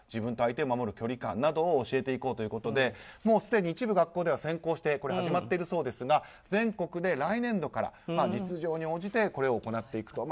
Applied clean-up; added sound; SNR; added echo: none; none; none; none.